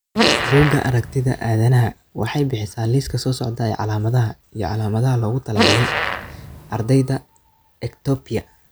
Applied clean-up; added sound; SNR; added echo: none; Fart; 1 dB; none.